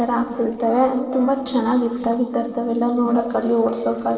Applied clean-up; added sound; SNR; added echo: neural separator model SepFormer DNS4.